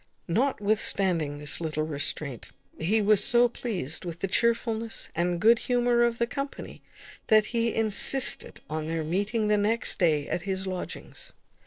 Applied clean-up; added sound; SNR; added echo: neural separator model SepFormer DNS4.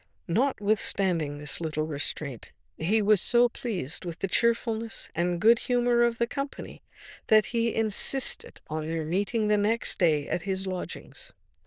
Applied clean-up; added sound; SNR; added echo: neural diffusion model UNIVERSE++.